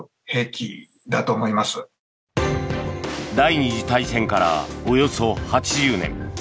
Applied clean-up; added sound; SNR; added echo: none; none; none; none.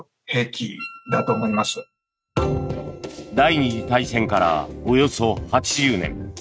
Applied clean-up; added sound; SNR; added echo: neural mask model RNNoise.